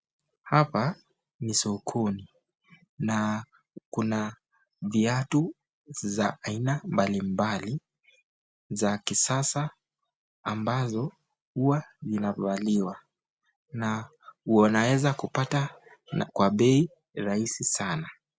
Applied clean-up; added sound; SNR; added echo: none; none; none; none.